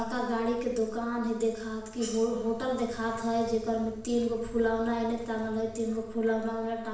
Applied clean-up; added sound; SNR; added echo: none; none; none; reverberation time 0.6 s.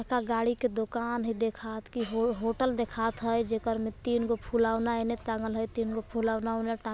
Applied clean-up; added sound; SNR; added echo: none; none; none; none.